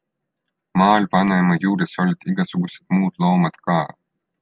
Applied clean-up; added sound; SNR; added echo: none; none; none; none.